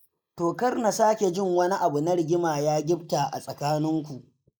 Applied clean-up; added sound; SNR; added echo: neural mask model Resemble Enhance denoiser.